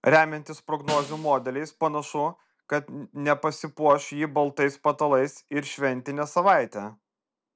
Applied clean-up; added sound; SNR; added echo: none; Snare drum; 14 dB; none.